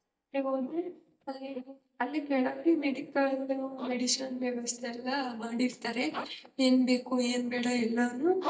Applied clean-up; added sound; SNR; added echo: neural mask model DeepFilterNet 3.